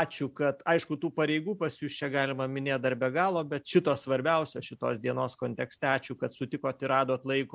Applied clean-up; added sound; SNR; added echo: none; none; none; none.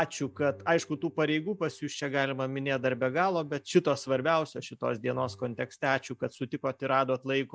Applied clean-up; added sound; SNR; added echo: neural mask model DeepFilterNet 3.